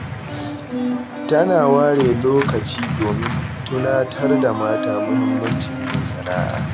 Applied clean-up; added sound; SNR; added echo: none; Organ; 2 dB; none.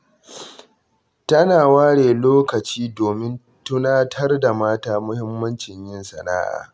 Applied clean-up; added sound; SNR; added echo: none; none; none; none.